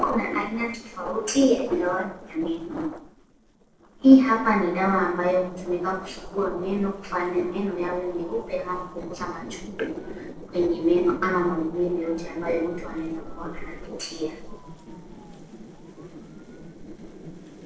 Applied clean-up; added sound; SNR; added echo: neural separator model SepFormer DNS4.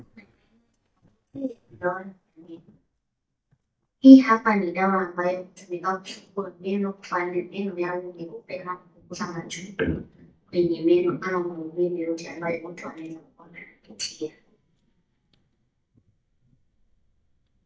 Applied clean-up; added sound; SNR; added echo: neural mask model DeepFilterNet 3.